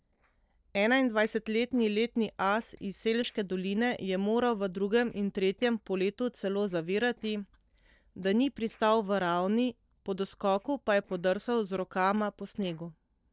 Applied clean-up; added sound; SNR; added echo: neural separator model SepFormer DNS4.